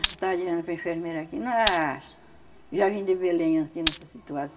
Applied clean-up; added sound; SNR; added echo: none; Glass; 0 dB; reverberation time 0.9 s.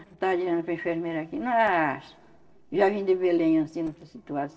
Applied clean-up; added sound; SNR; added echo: neural separator model SepFormer DNS4.